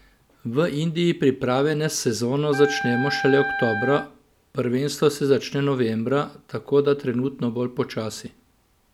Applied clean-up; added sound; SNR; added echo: none; Wind instrument, woodwind instrument; 6 dB; none.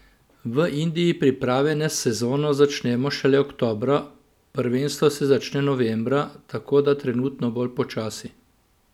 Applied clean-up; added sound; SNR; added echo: none; none; none; none.